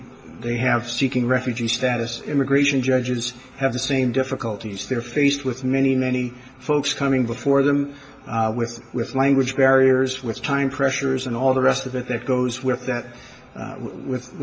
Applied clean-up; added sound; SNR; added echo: none; none; none; reverberation time 1.1 s.